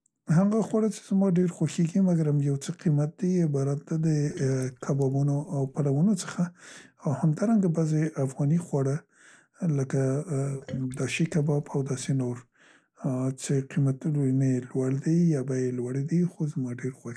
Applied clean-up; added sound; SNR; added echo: neural mask model Resemble Enhance denoiser.